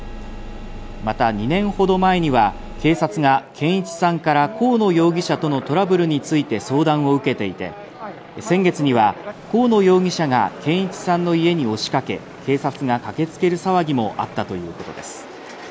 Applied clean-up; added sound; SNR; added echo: none; none; none; none.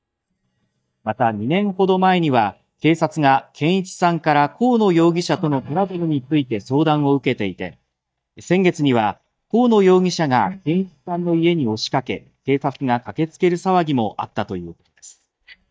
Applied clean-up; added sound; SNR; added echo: neural mask model DeepFilterNet 3.